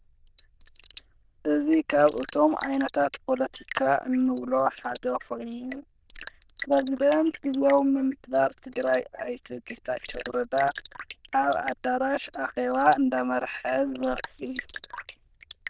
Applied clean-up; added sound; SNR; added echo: neural diffusion model UNIVERSE++.